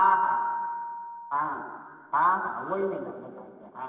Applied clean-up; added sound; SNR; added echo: none; Mallet percussion; 3 dB; reverberation time 2.5 s.